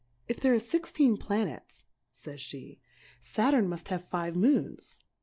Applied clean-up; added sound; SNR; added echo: neural mask model Resemble Enhance denoiser.